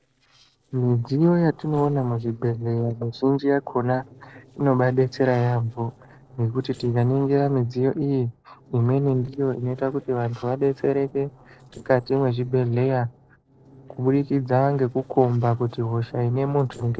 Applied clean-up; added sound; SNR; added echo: neural separator model SepFormer DNS4.